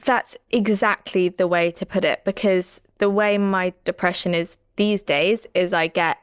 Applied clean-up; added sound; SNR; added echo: none; none; none; none.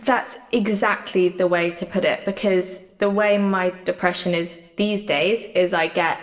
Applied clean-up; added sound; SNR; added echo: none; none; none; reverberation time 0.9 s.